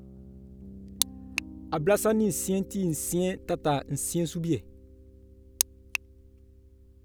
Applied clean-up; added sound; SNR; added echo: none; Piano; 16 dB; none.